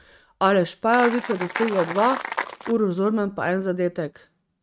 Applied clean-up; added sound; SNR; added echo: neural mask model RNNoise.